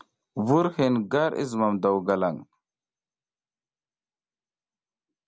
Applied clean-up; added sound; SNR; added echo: none; none; none; none.